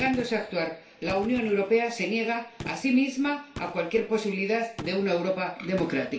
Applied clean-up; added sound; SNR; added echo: none; Gunshot, gunfire; 17 dB; reverberation time 0.3 s.